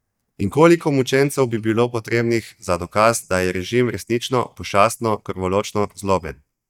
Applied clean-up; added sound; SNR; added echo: neural mask model DeepFilterNet 3.